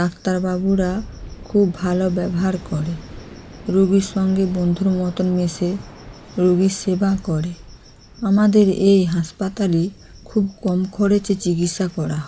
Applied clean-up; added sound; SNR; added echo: none; Waves, surf; 19 dB; none.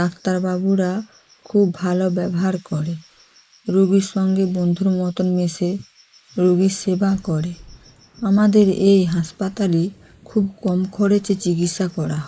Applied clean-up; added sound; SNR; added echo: neural mask model Resemble Enhance denoiser.